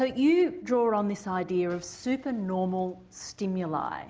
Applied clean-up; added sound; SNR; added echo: none; none; none; none.